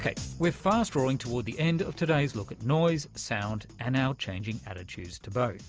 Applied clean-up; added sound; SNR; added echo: none; none; none; none.